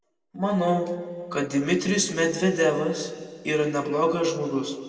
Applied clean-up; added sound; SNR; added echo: none; none; none; reverberation time 1.9 s.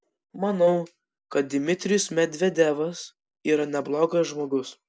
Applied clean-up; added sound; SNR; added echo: none; none; none; none.